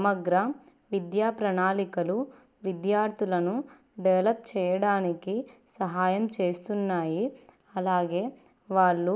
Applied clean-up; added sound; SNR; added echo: none; none; none; none.